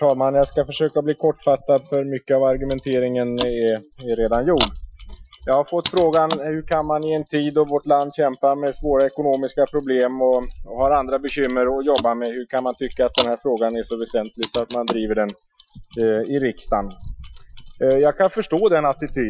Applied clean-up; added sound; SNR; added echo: classical method Wiener filter.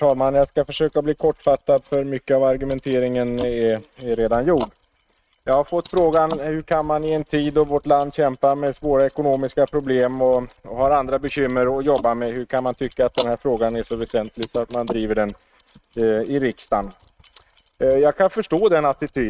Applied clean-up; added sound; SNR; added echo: neural mask model RNNoise.